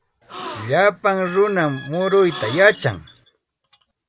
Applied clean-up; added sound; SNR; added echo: none; Gasp + Squeak; 16 dB; none.